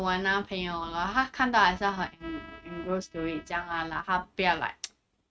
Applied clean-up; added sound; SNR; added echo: neural mask model RNNoise.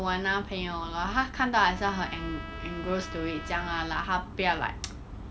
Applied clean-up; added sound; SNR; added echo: none; Trumpet; 16 dB; none.